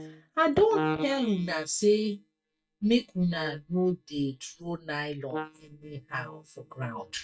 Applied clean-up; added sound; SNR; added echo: neural mask model DeepFilterNet 3.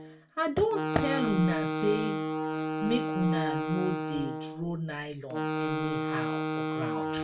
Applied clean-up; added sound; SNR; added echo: none; Wind instrument, woodwind instrument; 0 dB; reverberation time 0.2 s.